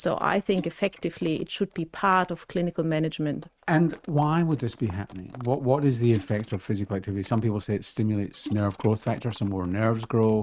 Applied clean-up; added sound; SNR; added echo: neural mask model RNNoise.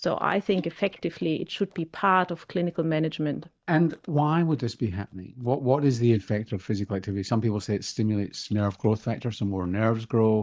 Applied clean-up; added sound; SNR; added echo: neural mask model DeepFilterNet 3.